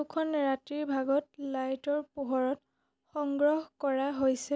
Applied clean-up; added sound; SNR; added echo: none; none; none; none.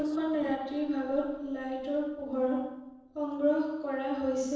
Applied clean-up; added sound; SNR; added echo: neural separator model SepFormer DNS4.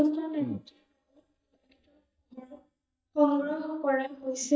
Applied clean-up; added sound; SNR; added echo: neural mask model DeepFilterNet 3.